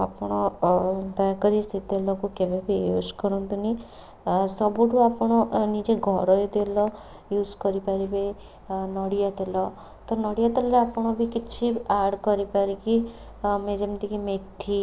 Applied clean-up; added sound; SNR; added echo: none; none; none; none.